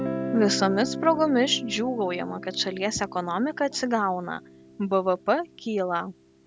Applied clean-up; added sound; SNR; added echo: none; Guitar; 10 dB; none.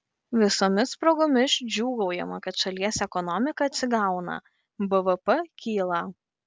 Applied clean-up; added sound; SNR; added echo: none; none; none; none.